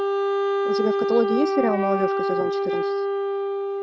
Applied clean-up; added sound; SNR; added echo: neural mask model RNNoise.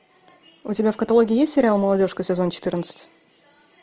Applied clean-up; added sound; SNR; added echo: none; none; none; none.